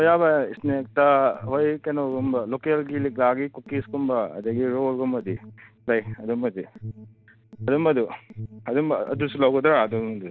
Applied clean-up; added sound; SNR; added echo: none; Alarm; 17 dB; none.